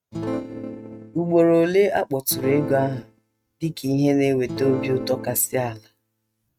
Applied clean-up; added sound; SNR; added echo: neural mask model RNNoise.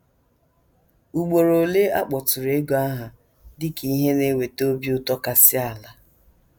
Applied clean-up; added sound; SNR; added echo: none; none; none; none.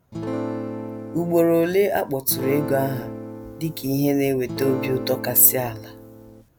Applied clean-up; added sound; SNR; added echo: none; Acoustic guitar / Strum; 9 dB; none.